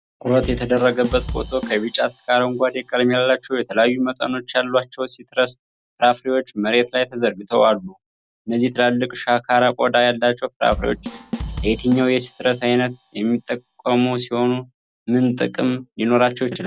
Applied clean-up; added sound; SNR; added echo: none; Bass drum / Drum kit; 13 dB; none.